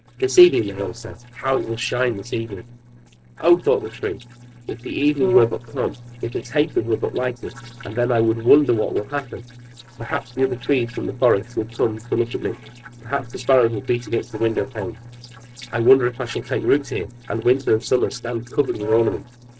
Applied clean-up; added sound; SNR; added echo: neural separator model SepFormer DNS4.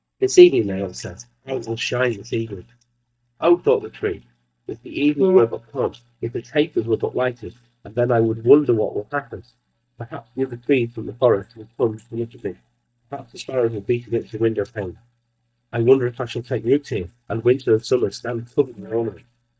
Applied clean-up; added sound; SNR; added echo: neural mask model DeepFilterNet 3.